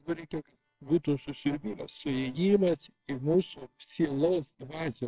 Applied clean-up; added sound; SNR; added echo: neural separator model SepFormer WHAMR!.